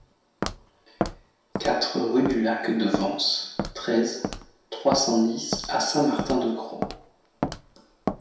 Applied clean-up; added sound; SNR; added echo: none; Walk, footsteps; 8 dB; reverberation time 0.7 s.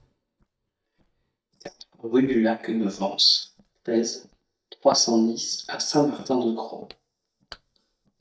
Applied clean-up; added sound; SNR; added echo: neural mask model DeepFilterNet 3.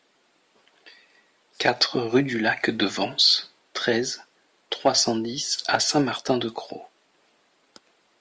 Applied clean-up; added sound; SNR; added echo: none; none; none; none.